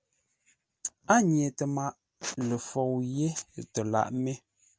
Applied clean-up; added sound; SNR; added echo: none; none; none; none.